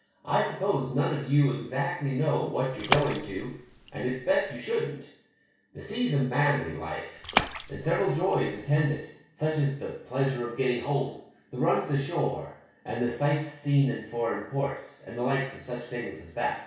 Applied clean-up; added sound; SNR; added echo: none; Splash, splatter; 4 dB; reverberation time 0.6 s.